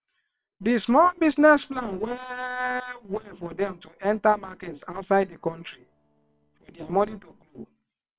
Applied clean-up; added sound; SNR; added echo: neural separator model SepFormer WHAM!.